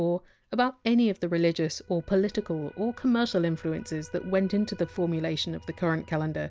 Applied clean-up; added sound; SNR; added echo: none; none; none; none.